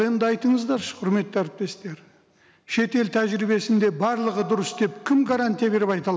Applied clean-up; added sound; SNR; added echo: none; none; none; none.